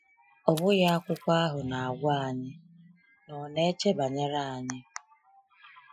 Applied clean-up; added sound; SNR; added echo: classical method Wiener filter.